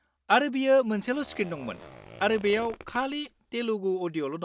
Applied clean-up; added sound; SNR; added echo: none; Zipper (clothing); 19 dB; none.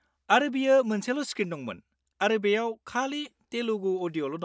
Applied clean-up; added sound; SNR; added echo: none; none; none; none.